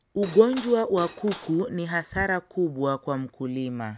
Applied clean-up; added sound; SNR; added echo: none; Cutlery, silverware / Dishes, pots, and pans; 16 dB; none.